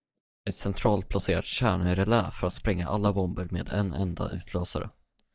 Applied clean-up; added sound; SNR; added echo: neural mask model DeepFilterNet 3.